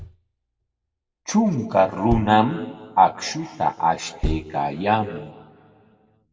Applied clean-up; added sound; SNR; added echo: none; Thump, thud; 12 dB; reverberation time 1.6 s.